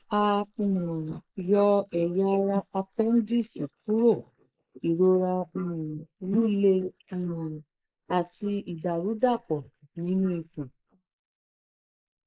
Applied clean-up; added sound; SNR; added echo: neural mask model Resemble Enhance denoiser.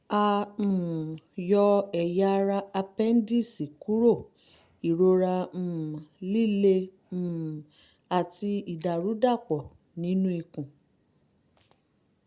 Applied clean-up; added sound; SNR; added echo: none; none; none; none.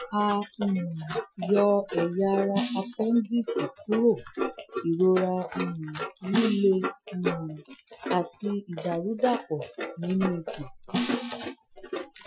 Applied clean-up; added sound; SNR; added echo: classical method Wiener filter.